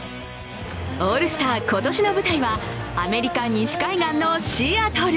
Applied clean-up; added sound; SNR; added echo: none; none; none; none.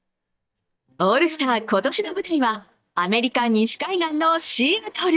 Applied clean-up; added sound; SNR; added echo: neural mask model DeepFilterNet 3.